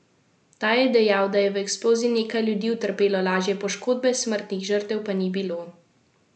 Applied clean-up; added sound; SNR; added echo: none; none; none; none.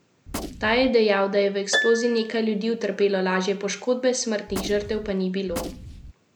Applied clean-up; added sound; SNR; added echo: none; Gunshot, gunfire + Harp; 10 dB; none.